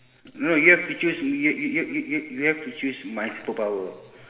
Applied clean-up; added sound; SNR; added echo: none; none; none; reverberation time 2.4 s.